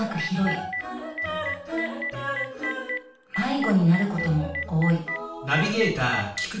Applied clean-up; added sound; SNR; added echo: none; Telephone; 9 dB; reverberation time 0.5 s.